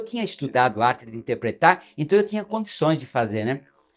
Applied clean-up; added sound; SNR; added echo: neural mask model DeepFilterNet 3.